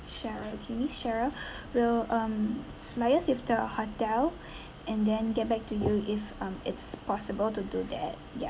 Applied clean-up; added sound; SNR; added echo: none; none; none; none.